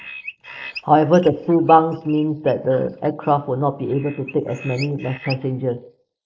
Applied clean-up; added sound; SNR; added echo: neural mask model Resemble Enhance denoiser.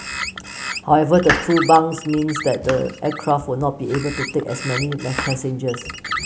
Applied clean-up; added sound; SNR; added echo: none; Domestic sounds, home sounds + Bird; 8 dB; none.